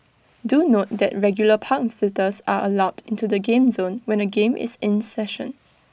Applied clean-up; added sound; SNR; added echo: none; none; none; none.